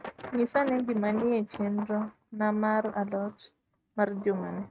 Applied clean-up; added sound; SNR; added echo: neural mask model RNNoise.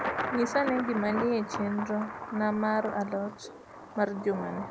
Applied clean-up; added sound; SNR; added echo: none; Thunder; 6 dB; none.